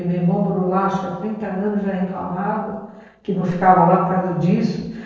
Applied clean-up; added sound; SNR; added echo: neural separator model SepFormer DNS4.